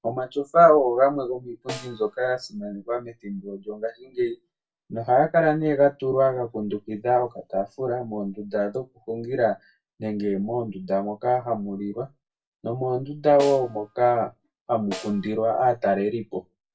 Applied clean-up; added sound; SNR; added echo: none; Snare drum; 17 dB; reverberation time 0.2 s.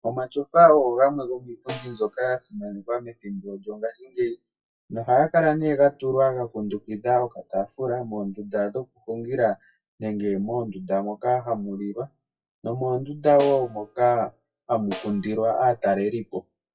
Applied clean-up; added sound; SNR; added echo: classical method WPE with log-MMSE.